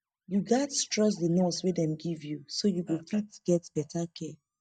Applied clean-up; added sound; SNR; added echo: neural mask model DeepFilterNet 3.